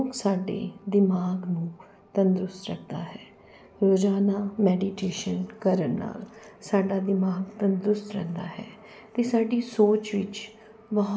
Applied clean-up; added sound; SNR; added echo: none; none; none; none.